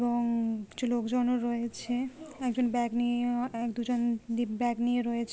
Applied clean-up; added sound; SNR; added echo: none; none; none; none.